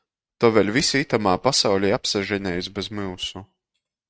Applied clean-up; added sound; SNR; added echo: neural mask model RNNoise.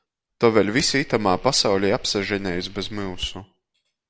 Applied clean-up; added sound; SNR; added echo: none; Fire; 16 dB; none.